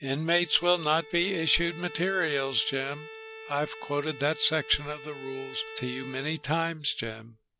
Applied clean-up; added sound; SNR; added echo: none; Bowed string instrument; 15 dB; none.